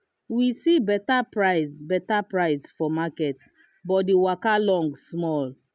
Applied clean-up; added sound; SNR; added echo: none; none; none; none.